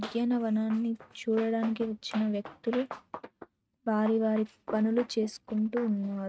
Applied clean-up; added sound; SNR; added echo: neural mask model RNNoise.